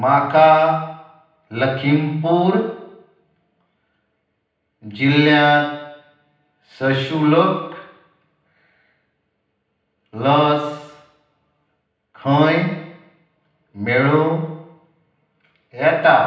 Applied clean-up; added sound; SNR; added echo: none; none; none; reverberation time 0.9 s.